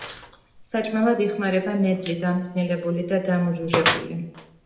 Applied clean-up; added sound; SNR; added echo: none; Gunshot, gunfire; 7 dB; reverberation time 0.8 s.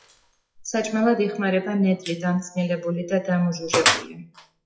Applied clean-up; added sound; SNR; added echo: classical method WPE with log-MMSE.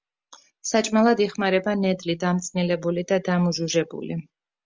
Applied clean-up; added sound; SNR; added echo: none; none; none; none.